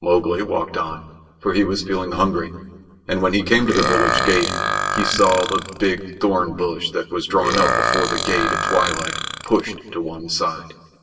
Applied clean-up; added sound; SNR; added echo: none; Burping, eructation; 2 dB; reverberation time 1.3 s.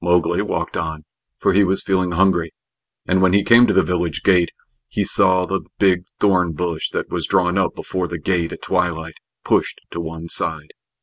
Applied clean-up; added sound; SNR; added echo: none; none; none; none.